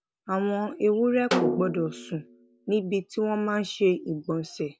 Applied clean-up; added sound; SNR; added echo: none; Snare drum; 5 dB; none.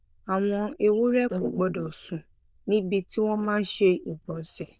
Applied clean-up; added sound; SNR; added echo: neural diffusion model UNIVERSE++.